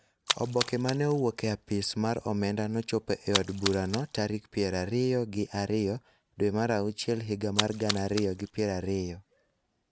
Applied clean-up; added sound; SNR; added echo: none; Splash, splatter; 5 dB; none.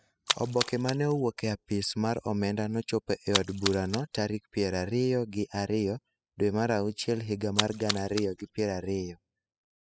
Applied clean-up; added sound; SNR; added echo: classical method spectral subtraction.